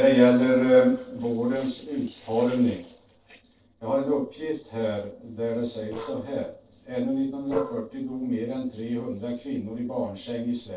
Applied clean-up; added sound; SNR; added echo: neural separator model SepFormer DNS4.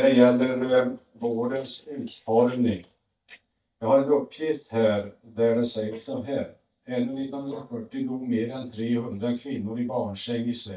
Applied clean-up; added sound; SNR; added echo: neural mask model DeepFilterNet 3.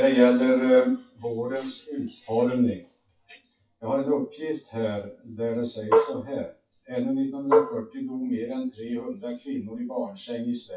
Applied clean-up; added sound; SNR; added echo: classical method WPE with log-MMSE.